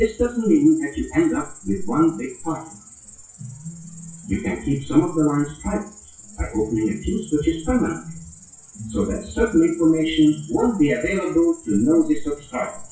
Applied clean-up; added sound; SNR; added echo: classical method WPE with log-MMSE.